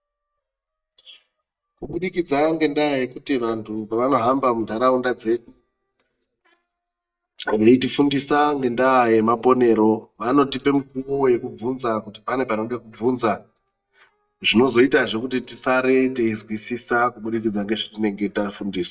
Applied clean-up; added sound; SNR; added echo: neural mask model DeepFilterNet 3.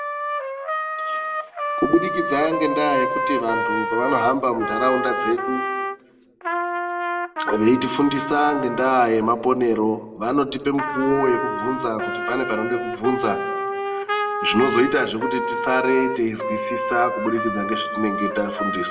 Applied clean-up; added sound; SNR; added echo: none; Trumpet; 3 dB; reverberation time 1.0 s.